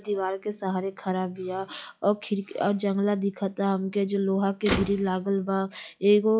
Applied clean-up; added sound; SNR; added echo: classical method log-MMSE.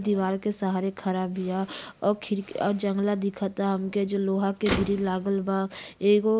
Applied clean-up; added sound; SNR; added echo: none; Motor vehicle (road); 15 dB; none.